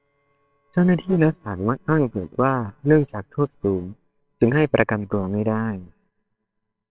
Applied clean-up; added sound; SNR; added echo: neural separator model SepFormer WHAMR!.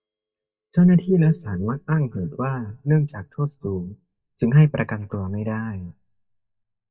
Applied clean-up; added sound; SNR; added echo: neural mask model DeepFilterNet 3.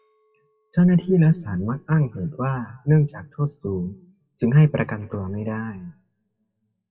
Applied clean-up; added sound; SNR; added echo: classical method WPE with log-MMSE.